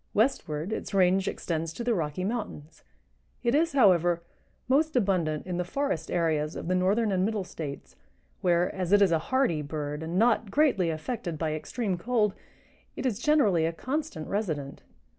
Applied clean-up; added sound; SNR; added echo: none; none; none; none.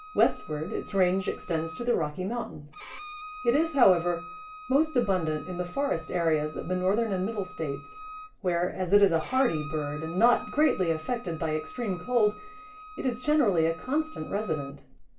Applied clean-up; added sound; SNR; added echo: none; Bowed string instrument; 16 dB; reverberation time 0.3 s.